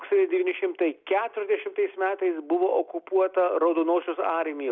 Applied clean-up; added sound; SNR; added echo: none; none; none; none.